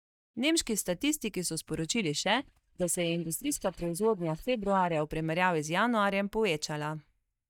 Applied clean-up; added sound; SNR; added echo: neural mask model DeepFilterNet 3.